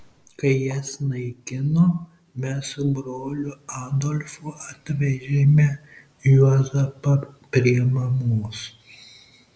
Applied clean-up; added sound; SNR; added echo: none; none; none; none.